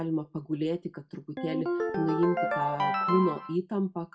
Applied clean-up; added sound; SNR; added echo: none; Ringtone; 0 dB; reverberation time 0.2 s.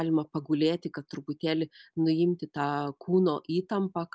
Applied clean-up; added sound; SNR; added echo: none; none; none; none.